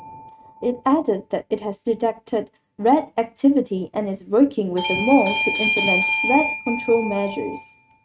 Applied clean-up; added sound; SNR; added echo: neural mask model RNNoise.